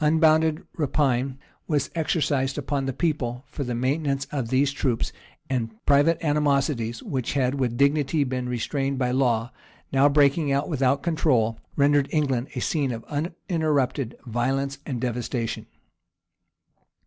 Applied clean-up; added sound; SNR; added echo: none; none; none; none.